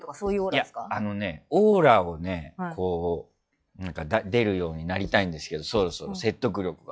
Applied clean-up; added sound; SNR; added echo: classical method log-MMSE.